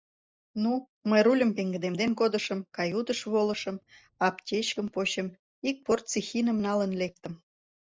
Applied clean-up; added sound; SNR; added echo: neural mask model Resemble Enhance denoiser.